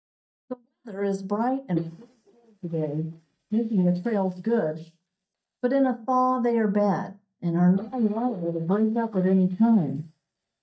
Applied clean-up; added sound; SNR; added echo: neural mask model DeepFilterNet 3.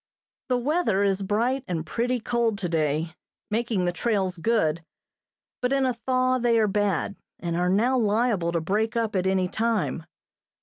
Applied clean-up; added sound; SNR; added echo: none; none; none; none.